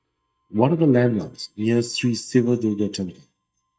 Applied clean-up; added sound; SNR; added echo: neural mask model DeepFilterNet 3.